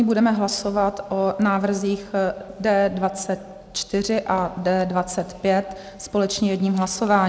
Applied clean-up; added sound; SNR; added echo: none; none; none; none.